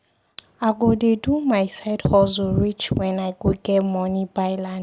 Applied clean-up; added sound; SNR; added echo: none; none; none; none.